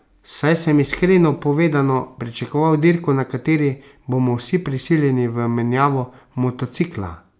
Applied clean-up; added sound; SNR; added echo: none; none; none; none.